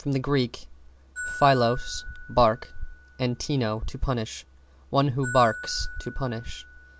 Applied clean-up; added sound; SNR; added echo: none; Glockenspiel; 15 dB; none.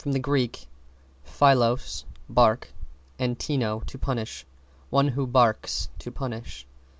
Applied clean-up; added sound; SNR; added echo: none; none; none; none.